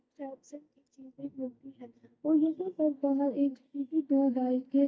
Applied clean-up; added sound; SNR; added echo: neural mask model DeepFilterNet 3.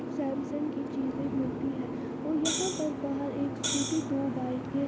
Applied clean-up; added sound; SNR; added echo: none; Boat, Water vehicle + Hi-hat; 1 dB; none.